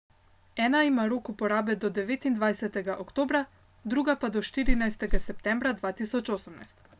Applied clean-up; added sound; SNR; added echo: none; Whoosh, swoosh, swish; -4 dB; none.